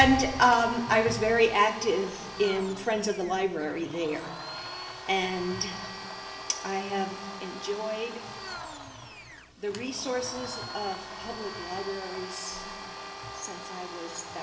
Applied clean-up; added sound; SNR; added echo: none; Domestic sounds, home sounds; 11 dB; reverberation time 1.2 s.